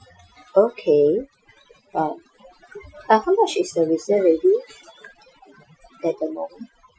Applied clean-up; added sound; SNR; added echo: classical method Wiener filter.